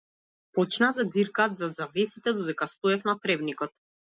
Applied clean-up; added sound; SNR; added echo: none; none; none; none.